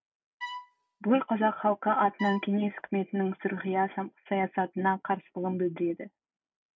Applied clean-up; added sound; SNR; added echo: none; Bowed string instrument; 13 dB; none.